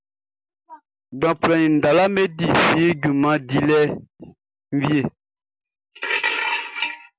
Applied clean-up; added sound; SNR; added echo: none; none; none; none.